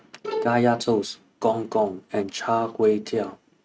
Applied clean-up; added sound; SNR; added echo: neural mask model RNNoise.